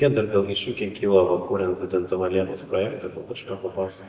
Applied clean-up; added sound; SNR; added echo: none; none; none; none.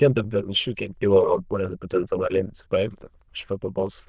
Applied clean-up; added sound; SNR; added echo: neural diffusion model UNIVERSE++.